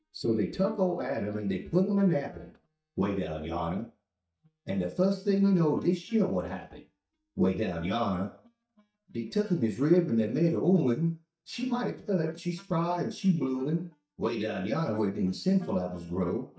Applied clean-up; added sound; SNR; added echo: neural mask model DeepFilterNet 3.